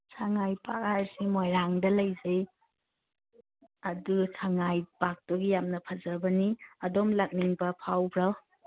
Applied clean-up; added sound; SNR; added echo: none; none; none; none.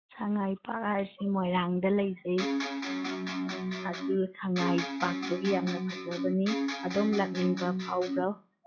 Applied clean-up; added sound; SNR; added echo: classical method log-MMSE.